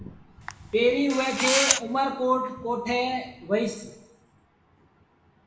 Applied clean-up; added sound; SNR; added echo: none; Camera; 1 dB; reverberation time 0.8 s.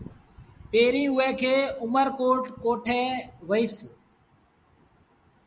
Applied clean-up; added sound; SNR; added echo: none; none; none; none.